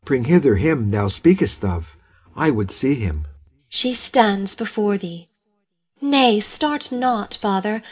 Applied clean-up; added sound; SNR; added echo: none; none; none; reverberation time 0.3 s.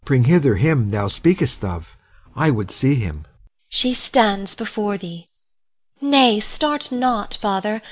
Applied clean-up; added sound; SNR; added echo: none; none; none; none.